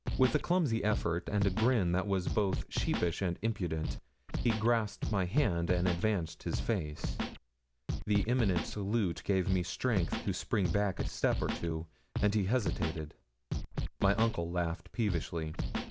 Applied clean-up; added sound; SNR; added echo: none; Scratching (performance technique); 5 dB; none.